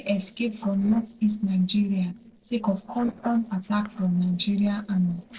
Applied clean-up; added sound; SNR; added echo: neural separator model SepFormer DNS4.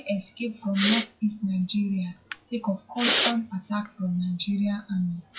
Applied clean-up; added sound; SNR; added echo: classical method WPE with log-MMSE.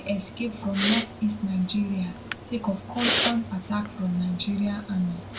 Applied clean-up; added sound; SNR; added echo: none; Respiratory sounds; 0 dB; reverberation time 0.2 s.